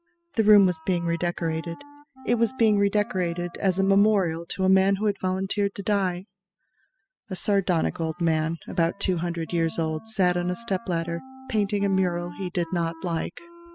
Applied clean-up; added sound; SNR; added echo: classical method spectral subtraction.